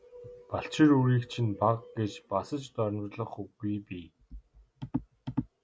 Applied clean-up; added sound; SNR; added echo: none; none; none; none.